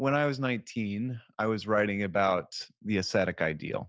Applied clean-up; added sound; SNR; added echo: none; none; none; none.